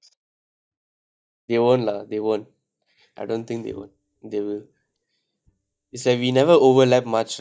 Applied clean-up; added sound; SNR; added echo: neural mask model DeepFilterNet 3.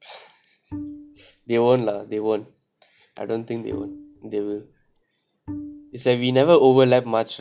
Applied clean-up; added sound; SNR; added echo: none; Bowed string instrument; 16 dB; none.